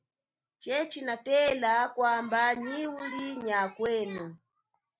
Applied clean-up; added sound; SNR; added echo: none; none; none; none.